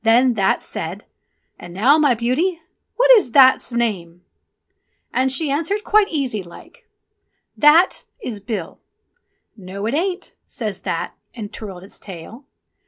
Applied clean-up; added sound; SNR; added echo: none; none; none; none.